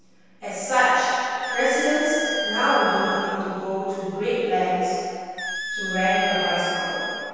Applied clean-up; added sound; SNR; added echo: none; Squeak; 7 dB; reverberation time 2.2 s.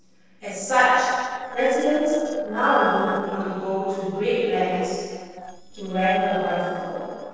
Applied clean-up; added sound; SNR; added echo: neural separator model SepFormer DNS4.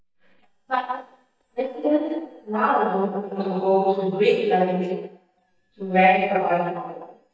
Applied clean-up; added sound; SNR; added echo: neural mask model DeepFilterNet 3.